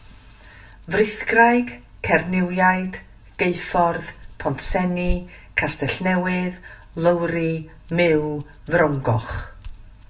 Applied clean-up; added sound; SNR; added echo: none; Rattle; 15 dB; reverberation time 0.1 s.